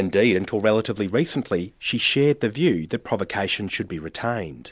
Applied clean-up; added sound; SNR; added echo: none; none; none; none.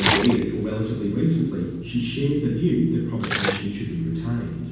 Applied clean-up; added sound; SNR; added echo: none; Splash, splatter; 6 dB; reverberation time 1.2 s.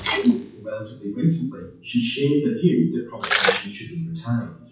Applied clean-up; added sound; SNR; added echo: classical method WPE with log-MMSE.